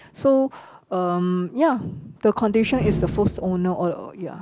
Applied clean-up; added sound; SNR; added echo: none; Slam; 11 dB; none.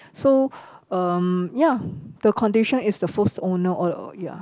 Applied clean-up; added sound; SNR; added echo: none; none; none; none.